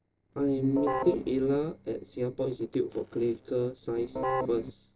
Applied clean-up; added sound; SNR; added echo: neural separator model SepFormer DNS4.